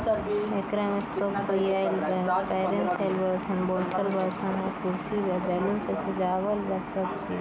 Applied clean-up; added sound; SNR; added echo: none; none; none; none.